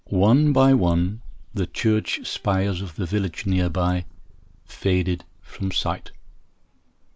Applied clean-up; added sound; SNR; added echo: neural mask model Resemble Enhance denoiser.